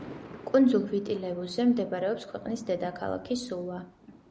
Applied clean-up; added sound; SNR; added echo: none; Thunder; 20 dB; none.